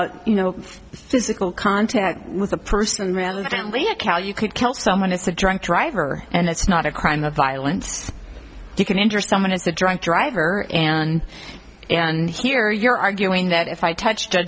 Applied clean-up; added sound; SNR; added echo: none; none; none; none.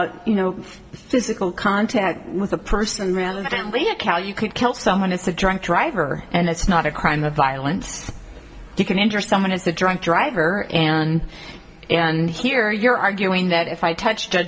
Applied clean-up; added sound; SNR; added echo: none; none; none; reverberation time 1.0 s.